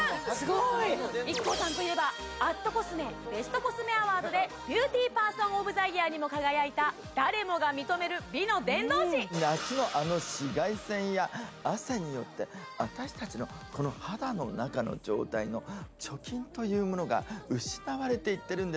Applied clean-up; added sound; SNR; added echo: none; none; none; none.